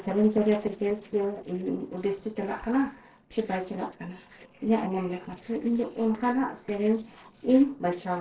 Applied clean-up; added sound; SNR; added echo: neural separator model SepFormer DNS4.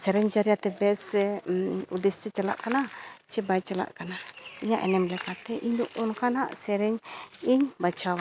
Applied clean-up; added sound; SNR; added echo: none; none; none; none.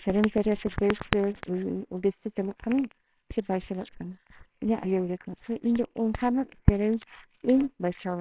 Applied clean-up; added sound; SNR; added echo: neural separator model SepFormer WHAMR!.